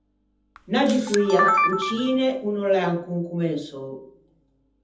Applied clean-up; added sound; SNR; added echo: none; Camera; 1 dB; reverberation time 0.7 s.